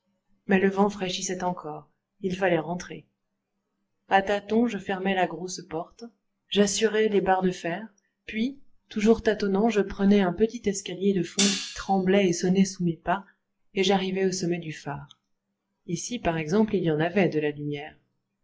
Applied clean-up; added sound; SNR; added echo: classical method log-MMSE.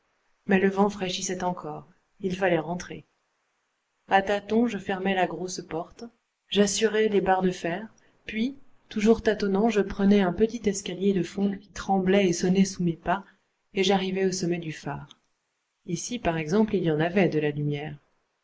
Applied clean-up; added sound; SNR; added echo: neural mask model Resemble Enhance denoiser.